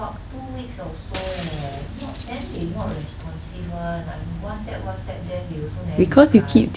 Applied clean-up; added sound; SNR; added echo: none; Shatter; 17 dB; none.